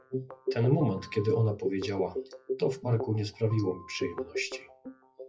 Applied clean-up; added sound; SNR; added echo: classical method WPE with log-MMSE.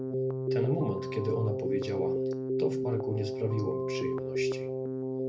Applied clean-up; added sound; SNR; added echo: none; Keyboard (musical); -3 dB; reverberation time 0.3 s.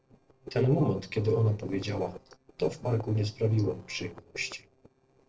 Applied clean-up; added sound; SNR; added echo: neural separator model SepFormer DNS4.